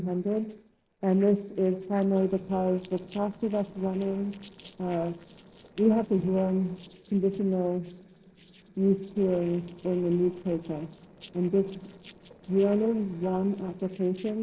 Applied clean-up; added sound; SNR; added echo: neural separator model SepFormer DNS4.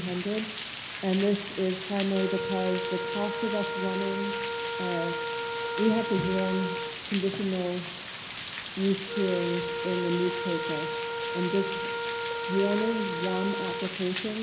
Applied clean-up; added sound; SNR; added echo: none; Wind instrument, woodwind instrument + Water; 1 dB; none.